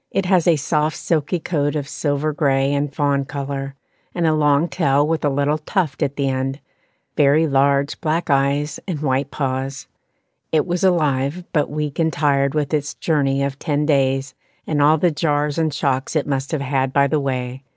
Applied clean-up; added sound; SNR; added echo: none; none; none; none.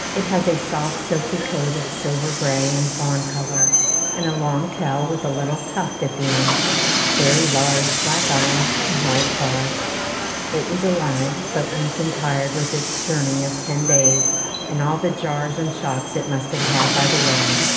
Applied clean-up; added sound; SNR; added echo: none; Train; 0 dB; reverberation time 1.1 s.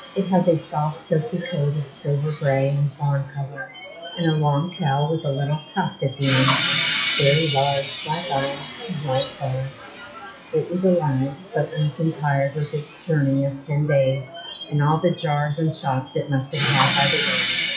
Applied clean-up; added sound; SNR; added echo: classical method WPE with log-MMSE.